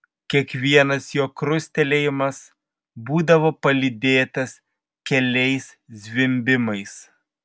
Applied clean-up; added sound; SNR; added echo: none; none; none; none.